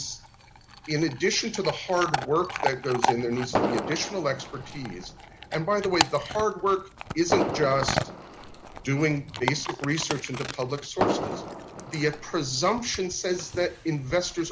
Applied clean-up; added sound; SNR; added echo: none; Chewing, mastication / Dog + Fireworks; 4 dB; none.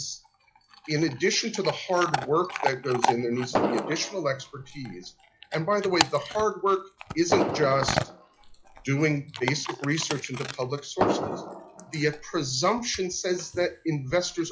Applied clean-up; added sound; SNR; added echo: classical method log-MMSE.